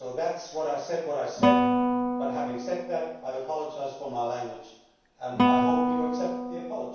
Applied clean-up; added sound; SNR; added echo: none; Guitar; -3 dB; reverberation time 0.7 s.